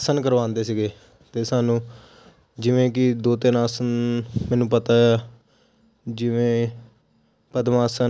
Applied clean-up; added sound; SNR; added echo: none; none; none; none.